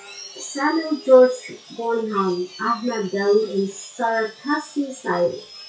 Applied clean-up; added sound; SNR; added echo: classical method WPE with log-MMSE.